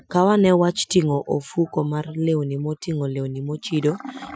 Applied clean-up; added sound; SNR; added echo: classical method Wiener filter.